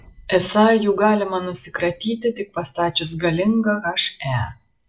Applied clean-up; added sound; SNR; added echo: none; none; none; none.